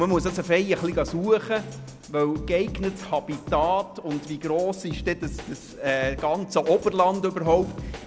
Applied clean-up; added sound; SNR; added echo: none; Drum kit; 13 dB; none.